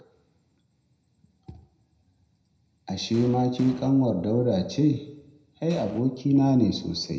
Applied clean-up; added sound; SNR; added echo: none; Explosion; 18 dB; reverberation time 0.7 s.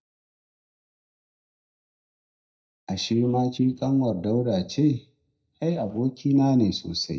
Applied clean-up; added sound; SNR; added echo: neural mask model DeepFilterNet 3.